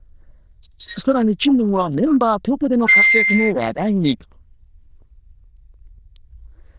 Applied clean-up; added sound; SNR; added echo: neural diffusion model UNIVERSE++.